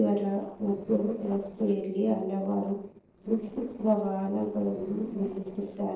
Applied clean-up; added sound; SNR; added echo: neural separator model SepFormer DNS4.